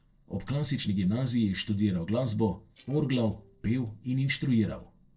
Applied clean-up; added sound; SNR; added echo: neural separator model SepFormer DNS4.